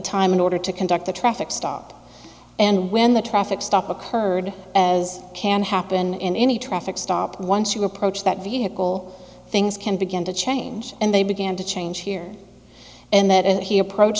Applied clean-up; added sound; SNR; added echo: none; none; none; none.